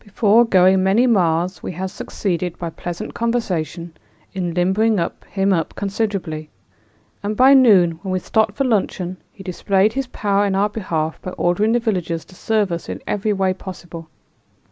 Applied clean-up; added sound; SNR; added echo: none; none; none; none.